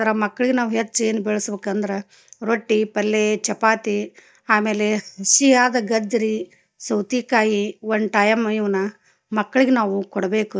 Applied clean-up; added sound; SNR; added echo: neural mask model DeepFilterNet 3.